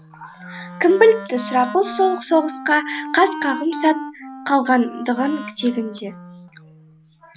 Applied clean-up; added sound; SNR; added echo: none; Wind instrument, woodwind instrument; 13 dB; none.